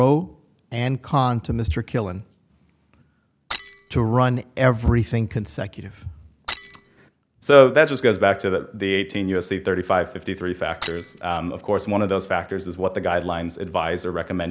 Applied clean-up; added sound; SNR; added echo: none; Shatter; 9 dB; none.